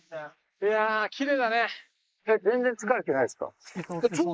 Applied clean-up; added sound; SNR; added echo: neural mask model Resemble Enhance denoiser.